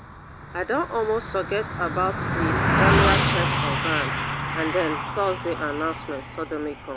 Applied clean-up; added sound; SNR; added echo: none; Car passing by; -2 dB; none.